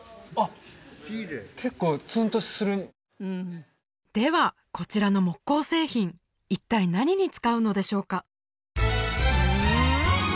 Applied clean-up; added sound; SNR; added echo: none; none; none; none.